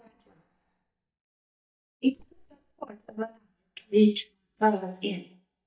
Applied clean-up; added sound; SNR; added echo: neural mask model DeepFilterNet 3.